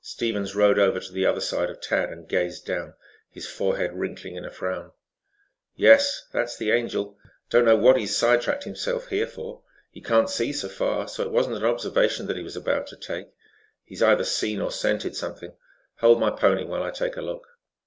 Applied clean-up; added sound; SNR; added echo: none; none; none; none.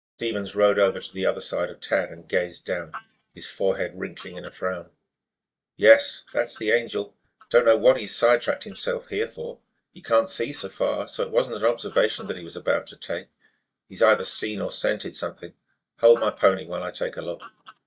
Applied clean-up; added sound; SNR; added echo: neural mask model DeepFilterNet 3.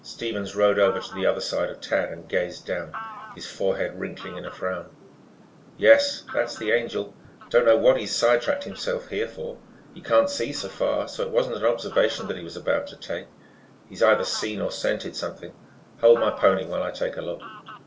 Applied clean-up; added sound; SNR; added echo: none; Fowl; 18 dB; reverberation time 0.2 s.